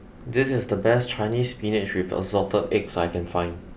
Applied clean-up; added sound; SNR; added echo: none; none; none; none.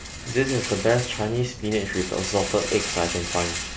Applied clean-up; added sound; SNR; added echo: none; Rattle; 7 dB; none.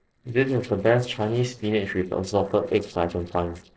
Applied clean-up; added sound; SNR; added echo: neural separator model SepFormer DNS4.